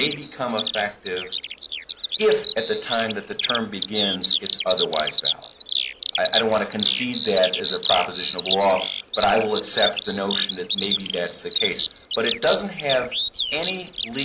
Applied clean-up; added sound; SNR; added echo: none; Bird vocalization, bird call, bird song; -5 dB; none.